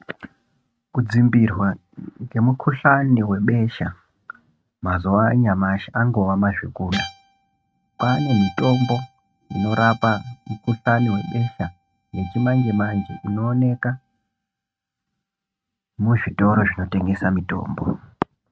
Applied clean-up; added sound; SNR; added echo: neural mask model RNNoise.